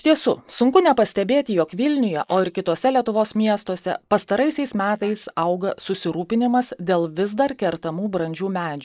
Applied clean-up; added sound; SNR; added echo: neural mask model Resemble Enhance denoiser.